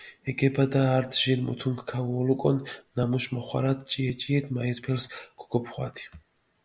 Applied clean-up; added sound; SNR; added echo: none; none; none; none.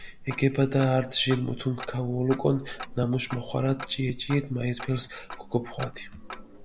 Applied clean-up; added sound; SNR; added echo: none; Tick-tock; 13 dB; none.